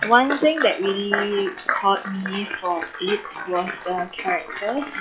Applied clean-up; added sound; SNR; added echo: classical method log-MMSE.